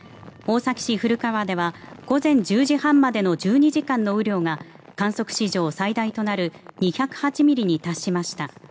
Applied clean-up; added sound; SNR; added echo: none; none; none; none.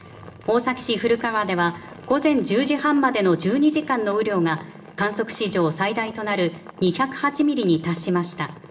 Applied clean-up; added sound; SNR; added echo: none; none; none; reverberation time 1.3 s.